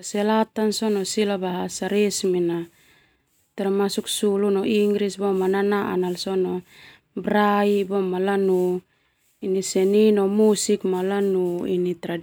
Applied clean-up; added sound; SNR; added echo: none; none; none; none.